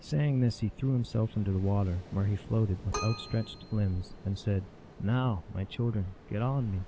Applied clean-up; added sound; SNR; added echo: none; Keyboard (musical) + Ocean; 16 dB; none.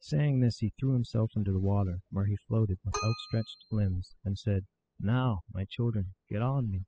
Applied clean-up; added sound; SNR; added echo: classical method spectral subtraction.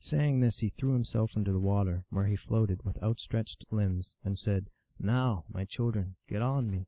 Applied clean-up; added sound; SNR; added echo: none; none; none; none.